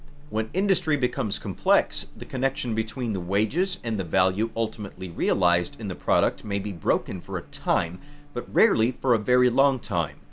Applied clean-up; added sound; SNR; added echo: none; Buzz; 15 dB; none.